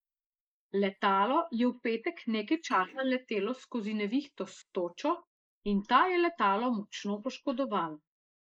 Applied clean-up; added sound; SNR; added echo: neural mask model Resemble Enhance denoiser.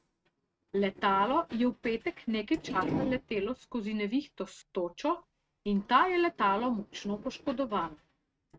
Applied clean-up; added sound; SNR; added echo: neural mask model RNNoise.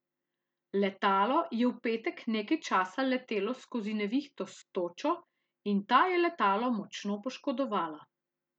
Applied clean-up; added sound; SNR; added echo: none; none; none; none.